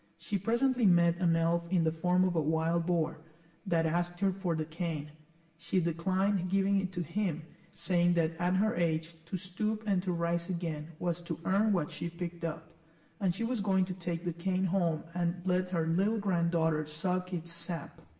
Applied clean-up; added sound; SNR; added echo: none; none; none; reverberation time 0.9 s.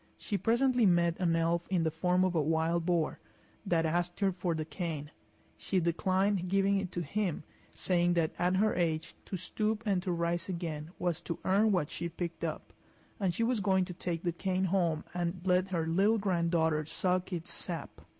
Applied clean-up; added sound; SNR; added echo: none; none; none; none.